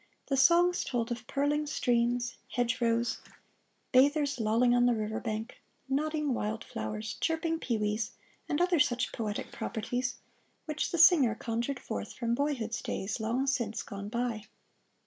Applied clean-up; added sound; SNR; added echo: none; none; none; none.